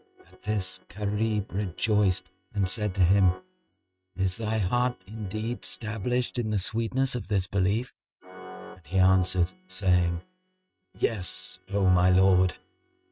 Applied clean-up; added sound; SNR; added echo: neural mask model RNNoise.